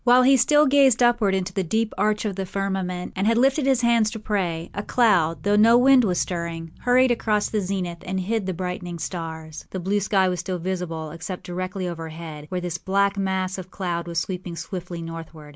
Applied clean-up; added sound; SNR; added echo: none; none; none; none.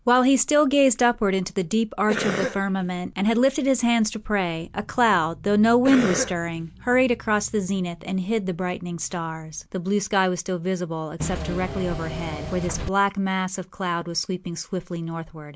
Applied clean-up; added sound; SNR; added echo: none; Cough + Engine / Mechanisms; 7 dB; none.